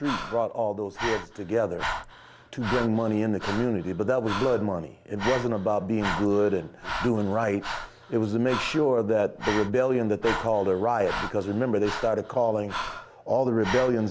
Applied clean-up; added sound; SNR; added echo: none; Breathing; 10 dB; none.